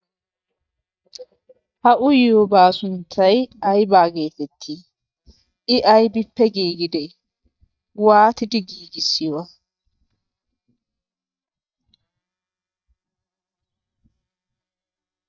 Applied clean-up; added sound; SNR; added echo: neural mask model DeepFilterNet 3.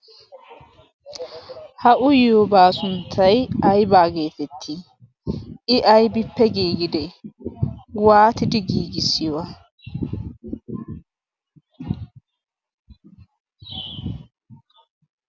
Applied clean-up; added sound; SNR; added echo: none; none; none; none.